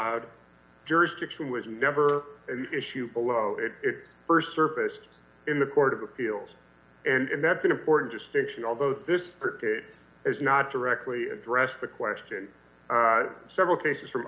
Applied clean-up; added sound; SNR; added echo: none; none; none; none.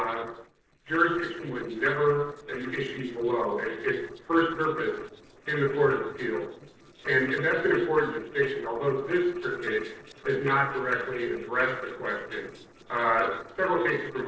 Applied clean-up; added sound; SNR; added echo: neural separator model SepFormer DNS4.